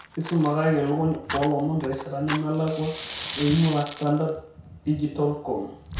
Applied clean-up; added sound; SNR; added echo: none; Fire; 13 dB; reverberation time 0.6 s.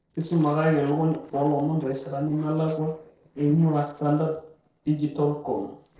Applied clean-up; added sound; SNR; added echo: neural separator model SepFormer DNS4.